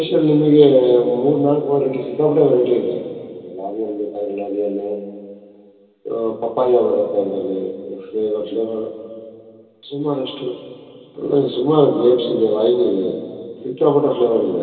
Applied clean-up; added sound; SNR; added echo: none; none; none; reverberation time 2.5 s.